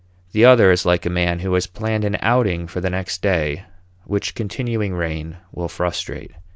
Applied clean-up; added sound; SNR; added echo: none; none; none; none.